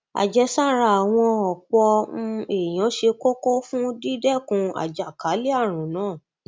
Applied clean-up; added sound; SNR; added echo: none; none; none; none.